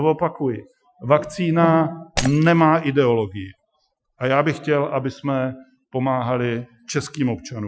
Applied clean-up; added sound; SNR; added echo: classical method Wiener filter.